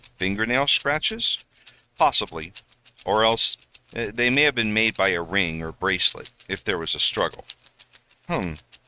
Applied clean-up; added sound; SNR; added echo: neural mask model RNNoise.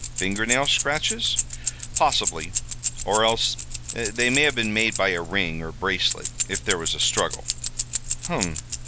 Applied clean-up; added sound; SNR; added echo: none; Keys jangling; 4 dB; none.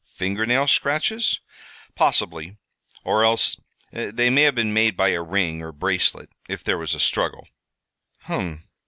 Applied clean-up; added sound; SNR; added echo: none; none; none; none.